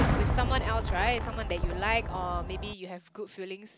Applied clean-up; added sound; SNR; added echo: none; Fireworks; -2 dB; none.